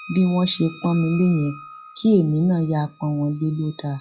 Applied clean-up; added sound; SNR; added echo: classical method log-MMSE.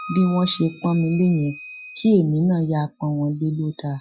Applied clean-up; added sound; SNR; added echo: classical method Wiener filter.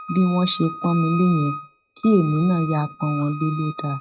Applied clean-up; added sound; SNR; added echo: neural mask model RNNoise.